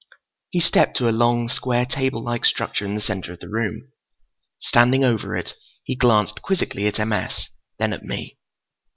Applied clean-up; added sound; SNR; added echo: none; none; none; none.